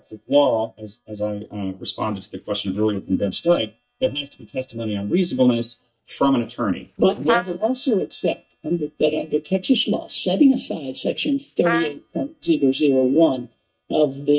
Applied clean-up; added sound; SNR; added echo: neural mask model DeepFilterNet 3.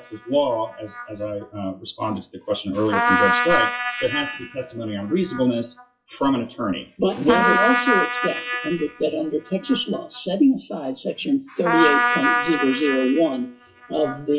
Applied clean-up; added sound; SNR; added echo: classical method WPE with log-MMSE.